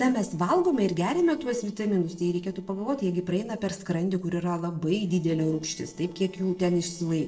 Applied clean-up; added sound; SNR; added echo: neural separator model SepFormer DNS4.